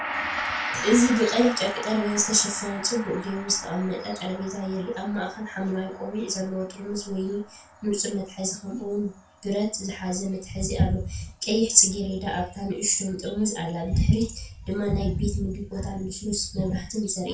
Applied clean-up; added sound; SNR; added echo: none; Gong; 12 dB; reverberation time 0.3 s.